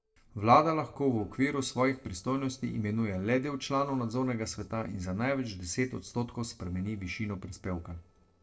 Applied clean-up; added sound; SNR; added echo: neural separator model SepFormer DNS4.